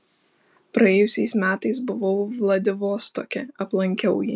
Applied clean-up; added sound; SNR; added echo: none; none; none; none.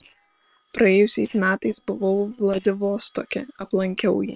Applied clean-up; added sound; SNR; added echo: neural separator model SepFormer WHAM!.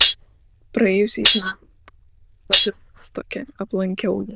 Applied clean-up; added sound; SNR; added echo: neural diffusion model UNIVERSE++.